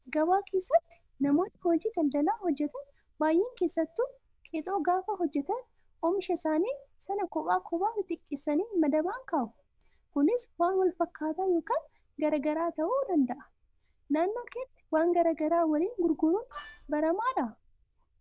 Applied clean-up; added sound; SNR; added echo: neural diffusion model UNIVERSE++.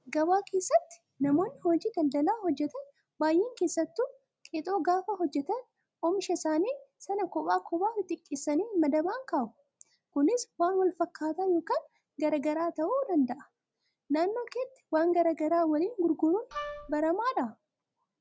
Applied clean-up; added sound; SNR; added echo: none; Wind instrument, woodwind instrument; 11 dB; none.